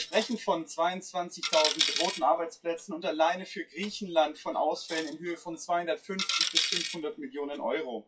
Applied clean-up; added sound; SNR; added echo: classical method WPE with log-MMSE.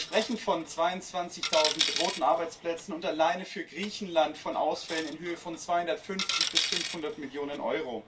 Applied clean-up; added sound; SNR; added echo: none; Coin (dropping); 5 dB; reverberation time 0.2 s.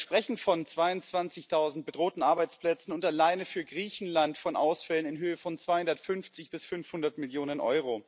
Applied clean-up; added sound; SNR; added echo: none; none; none; none.